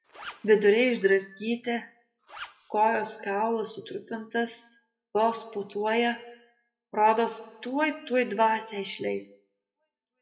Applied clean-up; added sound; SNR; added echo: classical method WPE with log-MMSE.